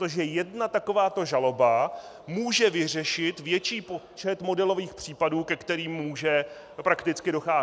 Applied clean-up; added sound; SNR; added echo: none; none; none; none.